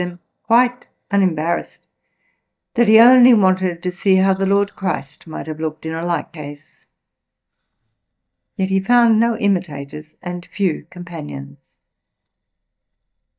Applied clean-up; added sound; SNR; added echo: neural mask model DeepFilterNet 3.